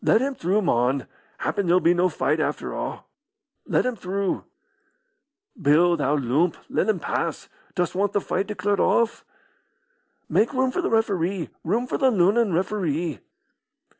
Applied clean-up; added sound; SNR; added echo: none; none; none; none.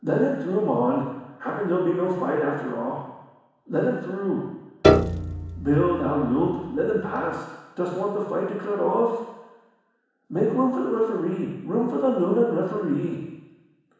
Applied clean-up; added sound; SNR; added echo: none; Piano; -1 dB; reverberation time 1.1 s.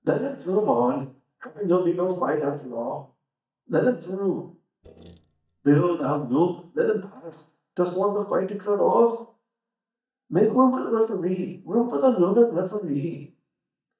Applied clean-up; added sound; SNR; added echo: neural mask model DeepFilterNet 3.